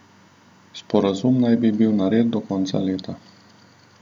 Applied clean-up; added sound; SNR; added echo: none; none; none; none.